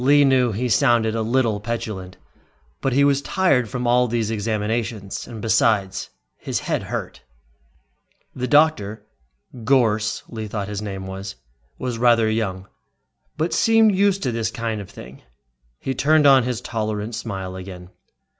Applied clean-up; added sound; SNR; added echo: none; none; none; none.